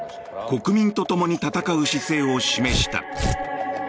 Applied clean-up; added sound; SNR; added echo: none; Tearing; 3 dB; none.